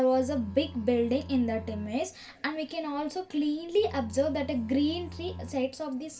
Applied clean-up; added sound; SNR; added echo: none; Bowed string instrument; 13 dB; reverberation time 0.2 s.